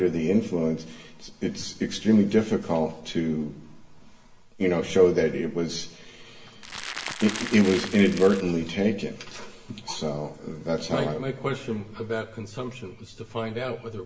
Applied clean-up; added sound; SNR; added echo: none; Crackle; 9 dB; reverberation time 0.7 s.